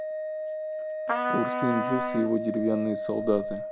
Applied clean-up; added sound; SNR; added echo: none; Organ + Trumpet; 1 dB; none.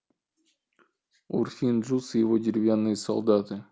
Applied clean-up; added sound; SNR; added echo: none; none; none; none.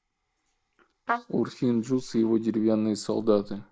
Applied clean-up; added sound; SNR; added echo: neural mask model Resemble Enhance denoiser.